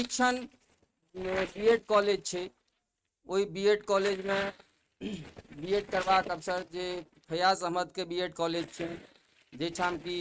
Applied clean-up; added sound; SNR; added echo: neural mask model RNNoise.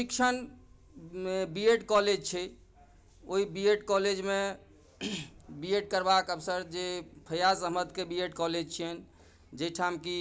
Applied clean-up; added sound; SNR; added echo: none; none; none; none.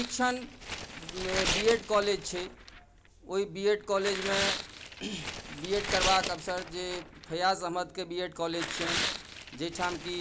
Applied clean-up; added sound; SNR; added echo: none; Tearing; 5 dB; none.